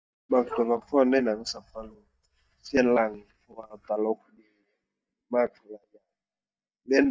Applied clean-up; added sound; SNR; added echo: neural mask model DeepFilterNet 3.